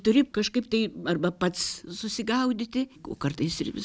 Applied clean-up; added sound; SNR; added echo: none; none; none; none.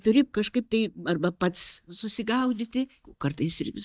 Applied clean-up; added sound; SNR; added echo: neural mask model DeepFilterNet 3.